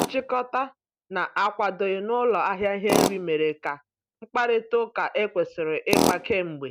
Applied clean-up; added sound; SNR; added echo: none; Tools; 5 dB; none.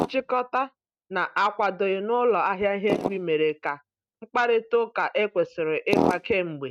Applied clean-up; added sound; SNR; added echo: neural mask model RNNoise.